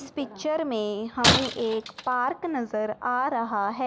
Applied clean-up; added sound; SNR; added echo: none; Shatter; 1 dB; none.